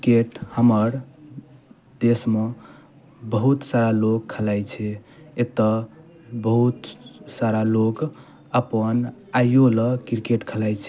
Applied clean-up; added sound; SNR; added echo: none; none; none; none.